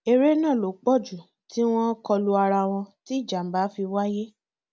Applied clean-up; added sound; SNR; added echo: none; none; none; none.